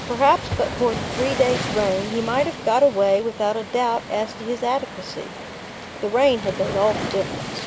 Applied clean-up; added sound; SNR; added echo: none; Waves, surf; 8 dB; none.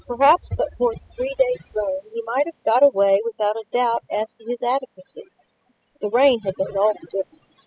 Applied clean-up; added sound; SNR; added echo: classical method spectral subtraction.